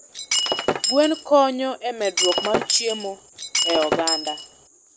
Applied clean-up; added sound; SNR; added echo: none; Shatter; 1 dB; none.